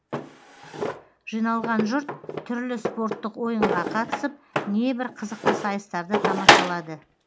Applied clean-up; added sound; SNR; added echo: none; Drawer open or close; -2 dB; none.